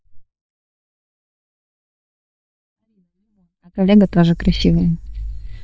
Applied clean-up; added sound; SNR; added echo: neural mask model DeepFilterNet 3.